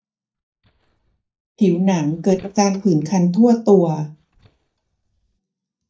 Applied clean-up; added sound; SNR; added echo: neural mask model DeepFilterNet 3.